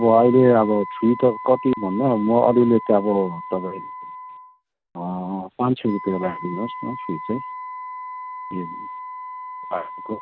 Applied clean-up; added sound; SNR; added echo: none; Wind instrument, woodwind instrument; 13 dB; none.